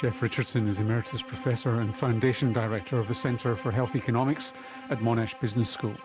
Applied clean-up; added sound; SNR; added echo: none; Bowed string instrument; 15 dB; none.